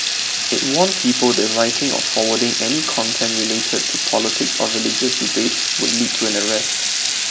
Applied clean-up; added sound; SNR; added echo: none; Water tap, faucet / Liquid; -2 dB; none.